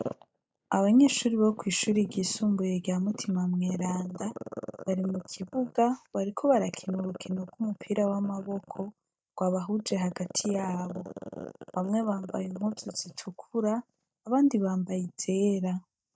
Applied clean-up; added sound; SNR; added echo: neural mask model DeepFilterNet 3.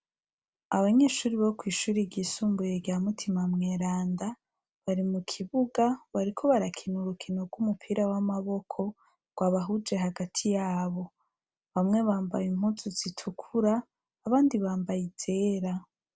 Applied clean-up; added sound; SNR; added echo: none; none; none; none.